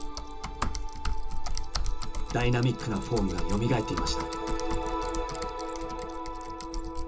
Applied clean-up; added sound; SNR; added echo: none; Typing; -1 dB; reverberation time 0.2 s.